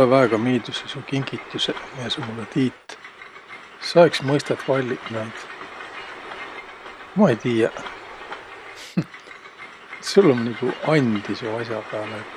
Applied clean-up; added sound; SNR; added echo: none; Train; 14 dB; none.